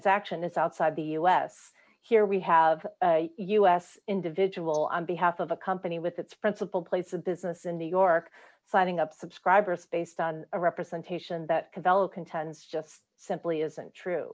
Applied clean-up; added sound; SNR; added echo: none; none; none; none.